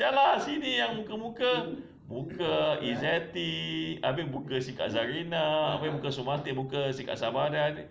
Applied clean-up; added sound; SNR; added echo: none; Cough; 18 dB; none.